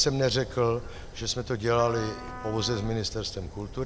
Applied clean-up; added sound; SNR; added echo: none; Fire + Trumpet; 12 dB; none.